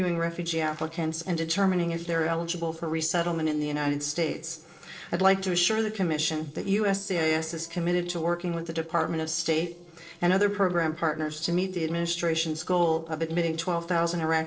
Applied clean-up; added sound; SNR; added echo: neural separator model SepFormer DNS4.